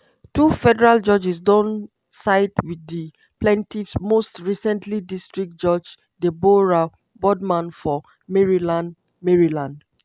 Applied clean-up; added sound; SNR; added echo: none; none; none; none.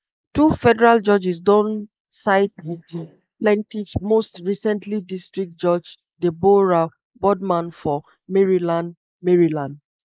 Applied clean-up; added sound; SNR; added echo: neural mask model Resemble Enhance denoiser.